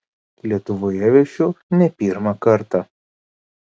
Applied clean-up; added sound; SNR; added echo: none; none; none; none.